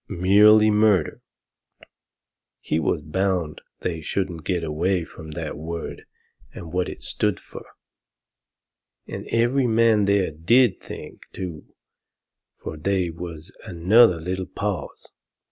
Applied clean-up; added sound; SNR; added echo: none; none; none; none.